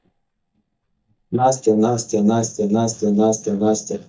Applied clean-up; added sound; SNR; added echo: neural mask model DeepFilterNet 3.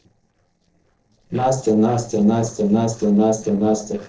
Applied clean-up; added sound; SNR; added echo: neural separator model SepFormer DNS4.